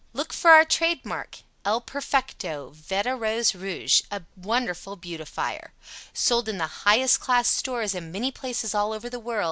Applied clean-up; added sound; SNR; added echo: none; none; none; none.